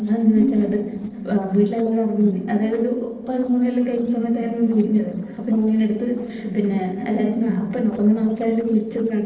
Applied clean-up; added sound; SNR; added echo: neural separator model SepFormer DNS4.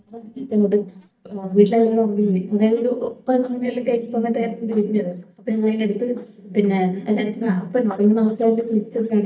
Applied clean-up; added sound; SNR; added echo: neural mask model DeepFilterNet 3.